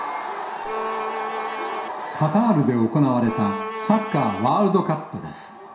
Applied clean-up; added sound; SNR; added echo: none; Bowed string instrument; 7 dB; reverberation time 0.7 s.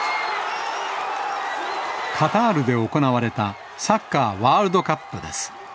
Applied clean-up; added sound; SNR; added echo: none; none; none; none.